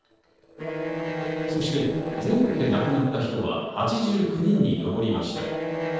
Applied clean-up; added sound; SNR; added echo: neural separator model SepFormer DNS4.